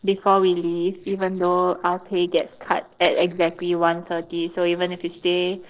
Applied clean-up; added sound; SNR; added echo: neural separator model SepFormer DNS4.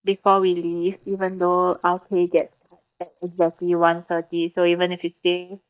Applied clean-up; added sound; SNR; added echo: neural mask model DeepFilterNet 3.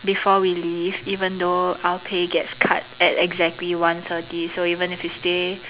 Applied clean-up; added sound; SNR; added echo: none; none; none; none.